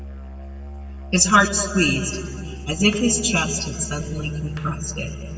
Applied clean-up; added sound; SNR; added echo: none; Musical instrument; 11 dB; reverberation time 1.8 s.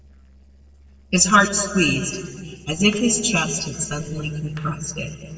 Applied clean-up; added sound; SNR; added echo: neural separator model SepFormer DNS4.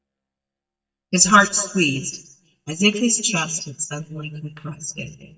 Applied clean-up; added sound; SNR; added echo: neural mask model DeepFilterNet 3.